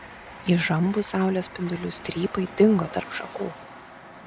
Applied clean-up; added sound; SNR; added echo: none; Train; 16 dB; none.